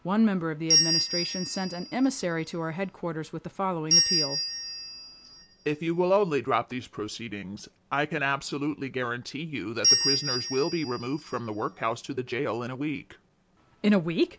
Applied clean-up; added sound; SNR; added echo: none; Bell; -1 dB; none.